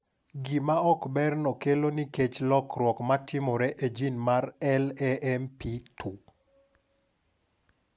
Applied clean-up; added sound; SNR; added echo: none; none; none; none.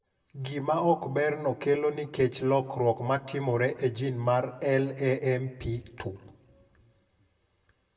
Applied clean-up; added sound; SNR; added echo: none; none; none; reverberation time 1.2 s.